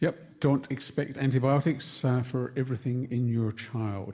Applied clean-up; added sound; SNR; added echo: none; none; none; reverberation time 1.3 s.